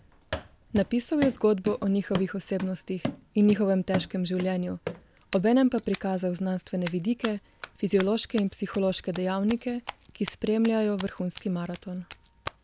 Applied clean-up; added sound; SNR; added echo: none; Run; 13 dB; none.